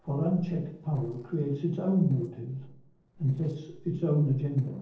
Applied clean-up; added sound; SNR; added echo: neural separator model SepFormer DNS4.